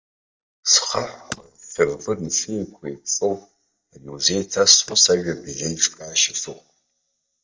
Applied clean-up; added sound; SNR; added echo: neural mask model DeepFilterNet 3.